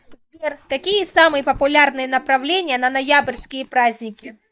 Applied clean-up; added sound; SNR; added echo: neural mask model DeepFilterNet 3.